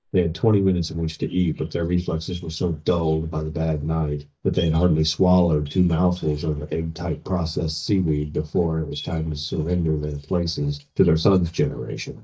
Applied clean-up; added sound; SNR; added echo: neural mask model DeepFilterNet 3.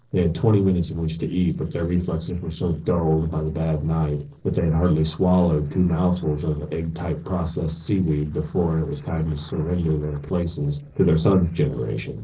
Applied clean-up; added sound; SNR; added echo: neural separator model SepFormer DNS4.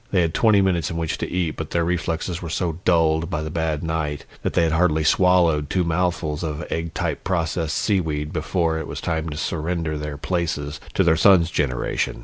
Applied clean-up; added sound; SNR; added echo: none; none; none; none.